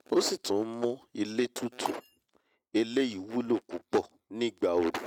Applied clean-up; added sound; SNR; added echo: neural mask model RNNoise.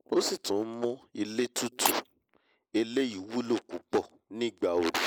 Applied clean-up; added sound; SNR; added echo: neural mask model Resemble Enhance denoiser.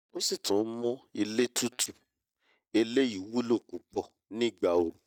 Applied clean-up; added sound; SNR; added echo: neural mask model DeepFilterNet 3.